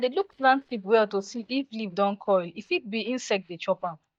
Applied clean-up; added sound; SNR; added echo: neural mask model DeepFilterNet 3.